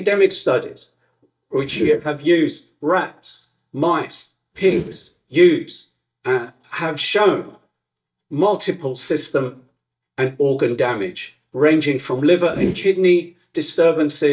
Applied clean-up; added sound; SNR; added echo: neural mask model DeepFilterNet 3.